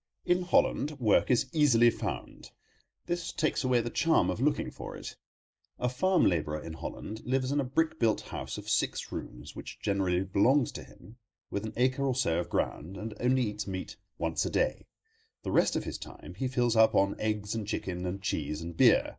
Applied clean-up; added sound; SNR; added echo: neural mask model Resemble Enhance denoiser.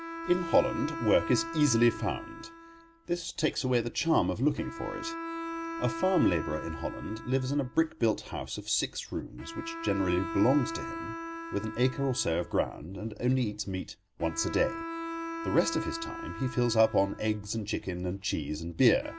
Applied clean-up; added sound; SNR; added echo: none; Bowed string instrument; 10 dB; none.